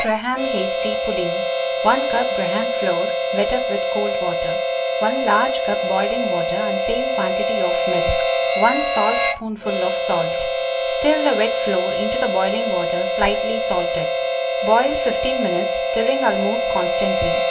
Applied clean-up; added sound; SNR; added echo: none; Harmonica; -3 dB; reverberation time 0.6 s.